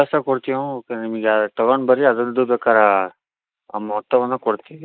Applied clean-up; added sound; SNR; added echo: neural mask model Resemble Enhance denoiser.